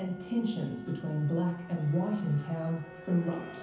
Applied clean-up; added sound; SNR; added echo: none; Bowed string instrument; 18 dB; reverberation time 0.7 s.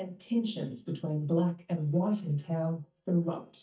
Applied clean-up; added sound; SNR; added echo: neural mask model DeepFilterNet 3.